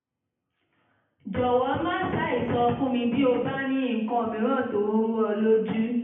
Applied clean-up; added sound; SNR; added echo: none; none; none; reverberation time 0.8 s.